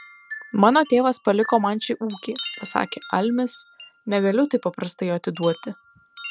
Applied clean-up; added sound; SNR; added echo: none; Wind chime; 18 dB; none.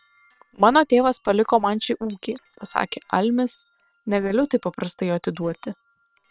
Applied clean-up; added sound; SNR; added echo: neural separator model SepFormer WHAM!.